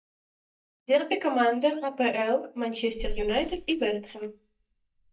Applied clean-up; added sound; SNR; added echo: neural mask model DeepFilterNet 3.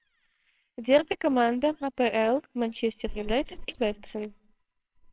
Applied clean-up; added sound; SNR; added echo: neural separator model SepFormer WHAMR!.